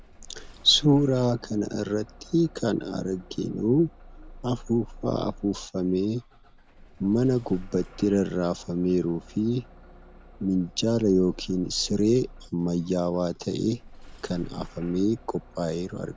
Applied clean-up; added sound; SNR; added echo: none; Engine starting / Bus; 19 dB; none.